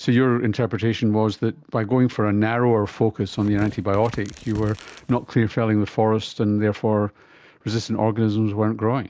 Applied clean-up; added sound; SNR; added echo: none; Tearing; 19 dB; none.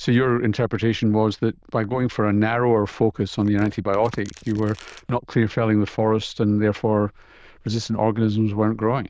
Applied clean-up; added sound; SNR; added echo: neural diffusion model UNIVERSE++.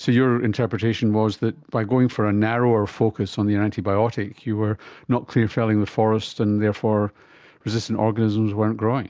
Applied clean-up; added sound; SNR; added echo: none; none; none; none.